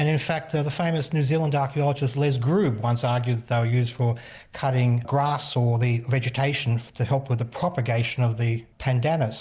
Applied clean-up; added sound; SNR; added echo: none; none; none; none.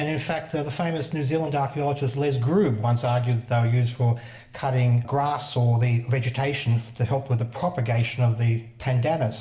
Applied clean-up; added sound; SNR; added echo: none; none; none; reverberation time 1.9 s.